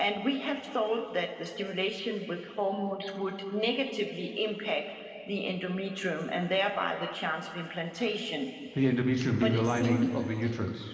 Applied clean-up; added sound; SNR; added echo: none; none; none; reverberation time 2.5 s.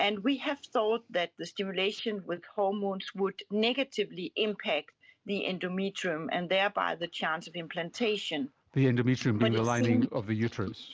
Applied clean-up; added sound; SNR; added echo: none; none; none; none.